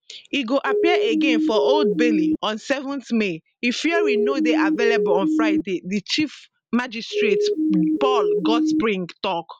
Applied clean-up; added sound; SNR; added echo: none; Siren; -4 dB; none.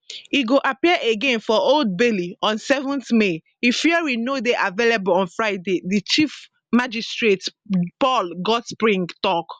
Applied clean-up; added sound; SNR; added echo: none; none; none; none.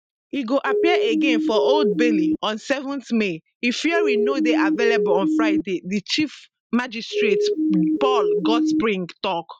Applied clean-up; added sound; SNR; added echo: neural mask model DeepFilterNet 3.